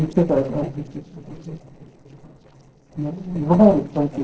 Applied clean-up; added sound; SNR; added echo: neural separator model SepFormer DNS4.